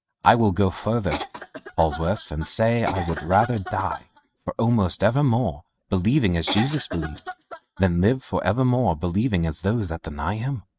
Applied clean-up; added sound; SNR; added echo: neural mask model RNNoise.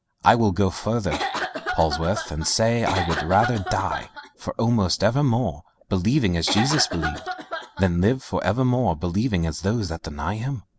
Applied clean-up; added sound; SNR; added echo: none; Cough; 7 dB; none.